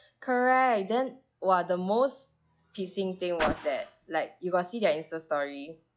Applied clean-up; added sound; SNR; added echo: classical method log-MMSE.